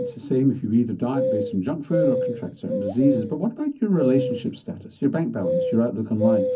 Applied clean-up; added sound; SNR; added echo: none; Bird vocalization, bird call, bird song; 4 dB; reverberation time 0.4 s.